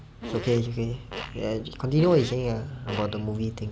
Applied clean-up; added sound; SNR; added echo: none; Fart; 13 dB; none.